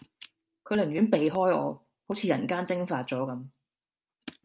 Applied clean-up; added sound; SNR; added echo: none; none; none; none.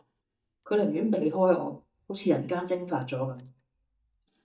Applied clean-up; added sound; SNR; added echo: neural mask model DeepFilterNet 3.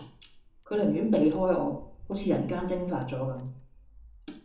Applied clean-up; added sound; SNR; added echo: none; Crack; 18 dB; reverberation time 1.0 s.